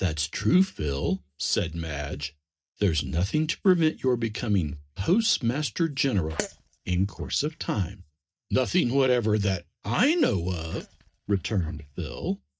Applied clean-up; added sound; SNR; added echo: neural mask model DeepFilterNet 3.